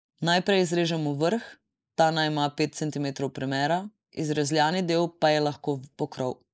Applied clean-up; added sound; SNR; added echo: neural mask model Resemble Enhance denoiser.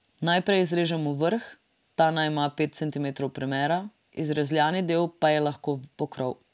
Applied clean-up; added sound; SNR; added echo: none; none; none; none.